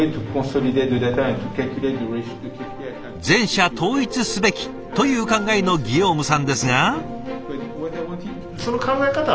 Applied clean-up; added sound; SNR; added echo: none; Writing; 18 dB; none.